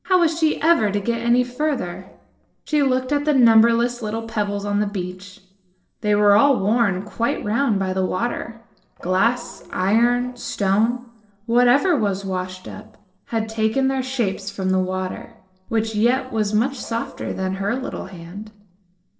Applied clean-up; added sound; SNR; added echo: neural separator model SepFormer DNS4.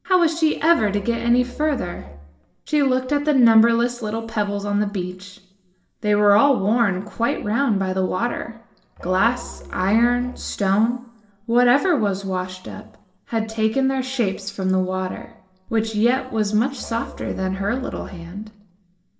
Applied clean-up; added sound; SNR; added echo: none; Musical instrument; 17 dB; reverberation time 0.6 s.